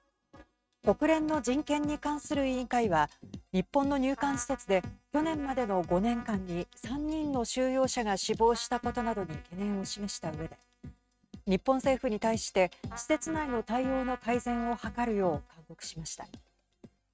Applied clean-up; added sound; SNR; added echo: neural mask model RNNoise.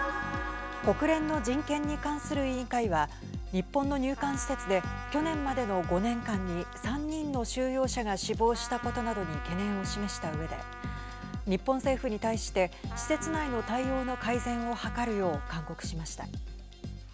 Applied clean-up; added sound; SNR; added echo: none; Trumpet; 13 dB; none.